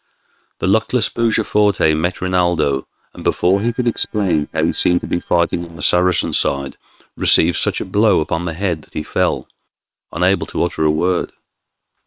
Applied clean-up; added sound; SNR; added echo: neural separator model SepFormer WHAM!.